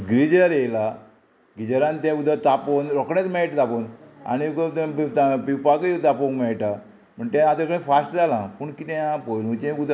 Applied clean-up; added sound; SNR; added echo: none; none; none; none.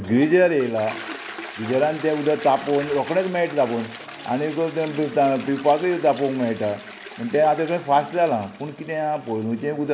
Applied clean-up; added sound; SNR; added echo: none; Toilet flush; 16 dB; none.